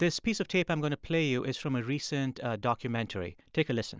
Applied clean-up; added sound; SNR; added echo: none; none; none; none.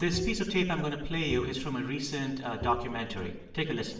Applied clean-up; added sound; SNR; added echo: none; Bowed string instrument; 9 dB; reverberation time 0.8 s.